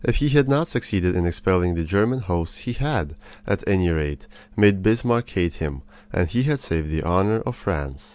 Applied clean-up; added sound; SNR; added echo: none; none; none; none.